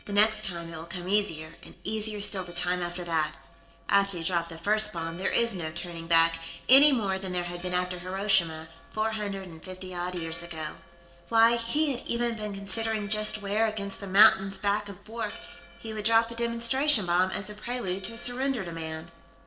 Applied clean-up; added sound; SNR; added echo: neural separator model SepFormer DNS4.